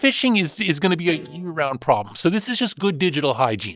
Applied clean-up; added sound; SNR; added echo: neural mask model DeepFilterNet 3.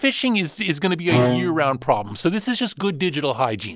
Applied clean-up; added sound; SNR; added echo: none; Bowed string instrument; 3 dB; none.